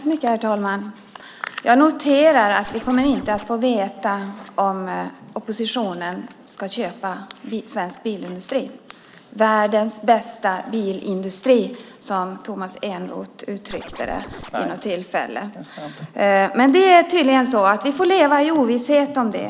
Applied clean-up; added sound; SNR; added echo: none; Scratching (performance technique); 16 dB; none.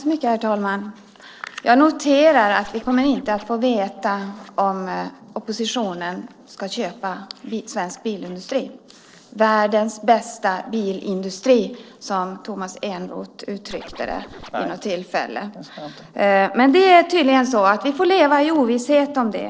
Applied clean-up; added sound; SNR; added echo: neural separator model SepFormer DNS4.